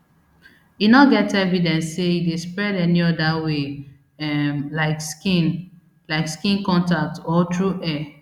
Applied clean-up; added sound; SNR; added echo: none; none; none; none.